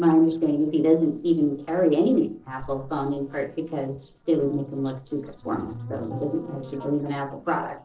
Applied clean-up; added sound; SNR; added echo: neural separator model SepFormer DNS4.